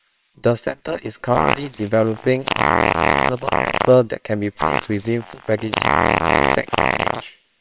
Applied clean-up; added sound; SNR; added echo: neural separator model SepFormer WHAMR!.